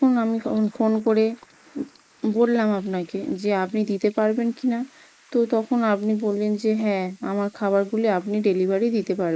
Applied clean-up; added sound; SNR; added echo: neural mask model Resemble Enhance denoiser.